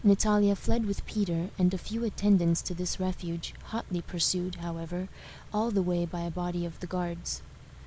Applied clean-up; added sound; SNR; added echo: none; Idling / Car; 19 dB; none.